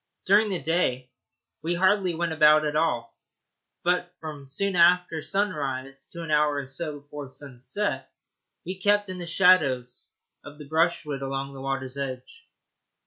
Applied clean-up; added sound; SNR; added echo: none; none; none; none.